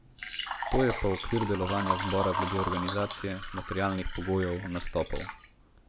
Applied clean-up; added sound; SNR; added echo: none; Water / Liquid; 1 dB; none.